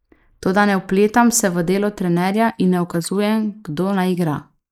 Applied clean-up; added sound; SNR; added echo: neural mask model Resemble Enhance denoiser.